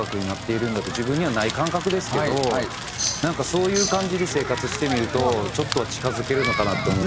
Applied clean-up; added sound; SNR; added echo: none; Tambourine + Crackle; 4 dB; none.